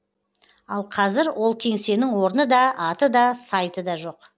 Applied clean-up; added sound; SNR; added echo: none; none; none; none.